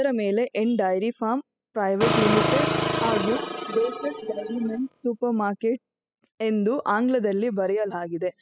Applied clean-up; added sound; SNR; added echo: classical method spectral subtraction.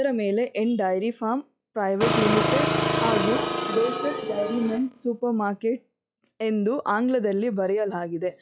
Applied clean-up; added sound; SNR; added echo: classical method log-MMSE.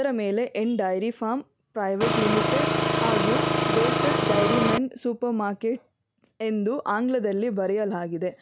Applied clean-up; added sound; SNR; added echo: none; Engine; -3 dB; none.